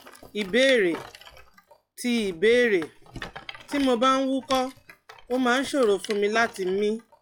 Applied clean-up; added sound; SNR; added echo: classical method log-MMSE.